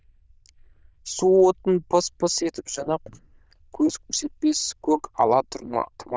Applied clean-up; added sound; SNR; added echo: neural diffusion model UNIVERSE++.